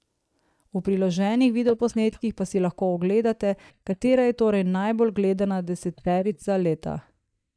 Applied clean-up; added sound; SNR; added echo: neural mask model DeepFilterNet 3.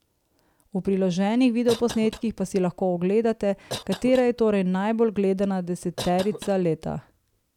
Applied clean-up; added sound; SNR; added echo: none; Cough; 16 dB; none.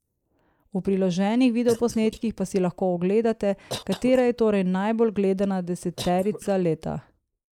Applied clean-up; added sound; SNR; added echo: neural mask model Resemble Enhance denoiser.